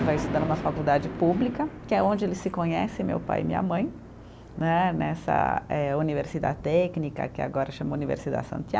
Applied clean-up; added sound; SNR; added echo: none; Thunder; 12 dB; none.